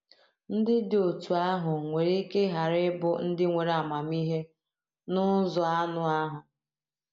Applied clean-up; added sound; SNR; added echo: none; none; none; none.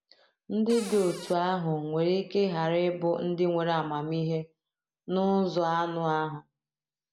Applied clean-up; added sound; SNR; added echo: none; Cupboard open or close; 14 dB; none.